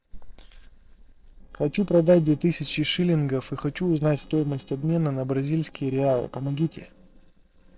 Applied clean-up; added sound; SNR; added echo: neural separator model SepFormer DNS4.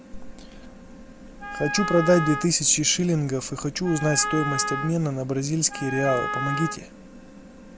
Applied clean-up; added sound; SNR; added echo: none; Wind instrument, woodwind instrument; 6 dB; none.